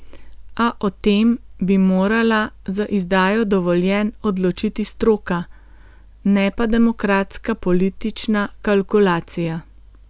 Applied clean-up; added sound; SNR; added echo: none; none; none; none.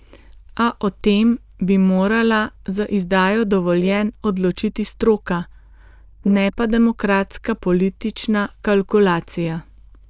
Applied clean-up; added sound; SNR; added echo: neural diffusion model UNIVERSE++.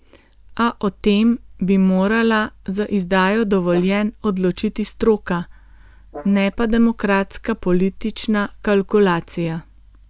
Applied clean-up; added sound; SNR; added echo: neural mask model DeepFilterNet 3.